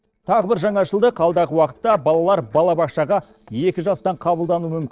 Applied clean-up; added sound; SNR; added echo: neural separator model SepFormer DNS4.